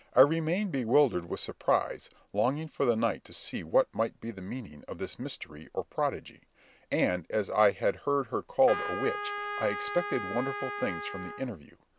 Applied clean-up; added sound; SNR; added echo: none; Trumpet; 7 dB; none.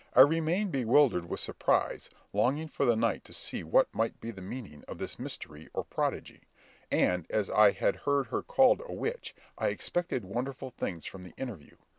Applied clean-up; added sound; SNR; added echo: none; none; none; none.